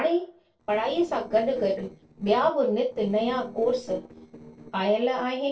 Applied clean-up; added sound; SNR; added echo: neural separator model SepFormer DNS4.